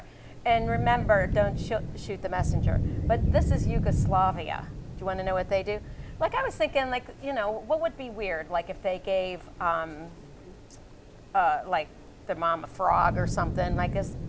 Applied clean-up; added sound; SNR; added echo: none; Thunder / Rain; 2 dB; none.